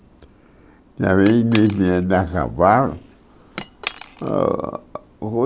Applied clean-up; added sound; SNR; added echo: none; Cutlery, silverware / Chink, clink; 17 dB; none.